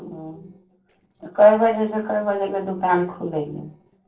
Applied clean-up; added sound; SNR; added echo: neural separator model SepFormer DNS4.